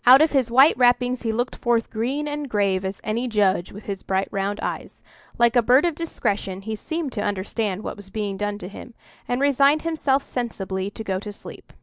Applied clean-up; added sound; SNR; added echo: none; none; none; none.